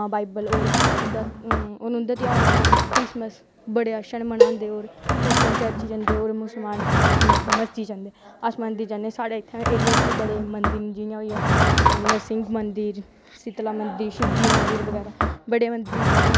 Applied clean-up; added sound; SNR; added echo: none; Drawer open or close / Wood + Cowbell; -5 dB; none.